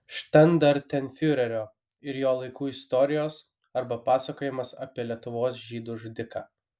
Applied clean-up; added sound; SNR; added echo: none; none; none; none.